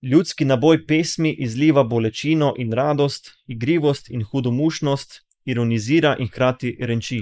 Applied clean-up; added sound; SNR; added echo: neural mask model Resemble Enhance denoiser.